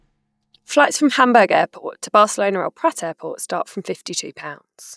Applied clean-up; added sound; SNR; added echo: neural mask model DeepFilterNet 3.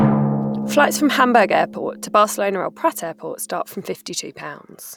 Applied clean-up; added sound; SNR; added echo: none; Drum; 5 dB; none.